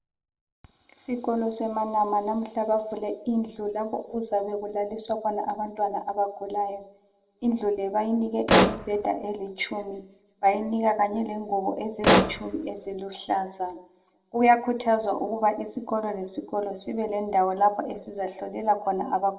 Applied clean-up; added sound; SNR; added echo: none; Explosion; -3 dB; reverberation time 0.5 s.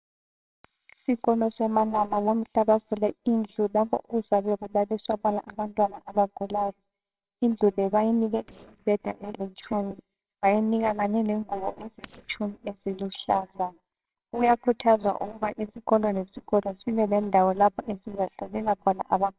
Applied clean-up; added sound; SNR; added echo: neural separator model SepFormer WHAMR!.